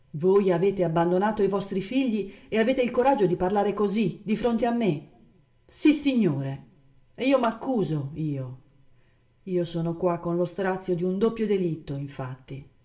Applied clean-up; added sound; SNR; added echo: none; none; none; reverberation time 0.4 s.